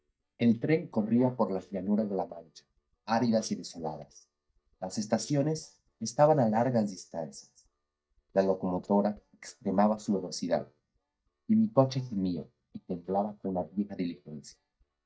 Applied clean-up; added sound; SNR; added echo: neural mask model DeepFilterNet 3.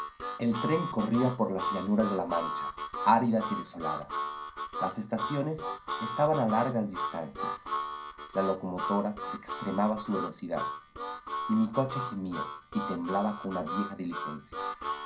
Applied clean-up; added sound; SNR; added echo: none; Harmonica; 5 dB; reverberation time 0.3 s.